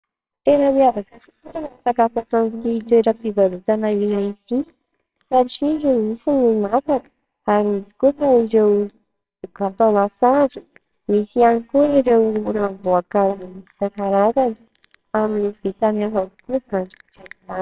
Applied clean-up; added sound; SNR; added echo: neural separator model SepFormer WHAMR!.